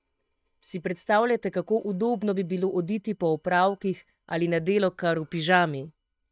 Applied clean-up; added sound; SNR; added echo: neural mask model DeepFilterNet 3.